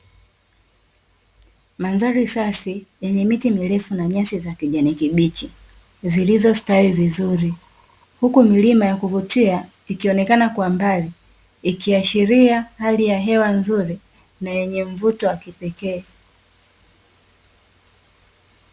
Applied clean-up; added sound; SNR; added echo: none; none; none; none.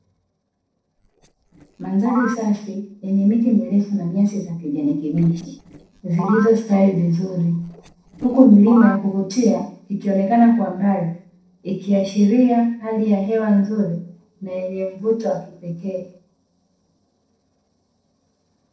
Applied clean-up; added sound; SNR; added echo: neural separator model SepFormer DNS4.